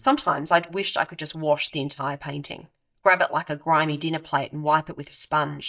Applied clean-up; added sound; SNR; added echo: neural mask model DeepFilterNet 3.